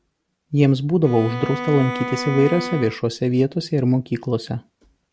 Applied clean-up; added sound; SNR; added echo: none; Bowed string instrument; 10 dB; none.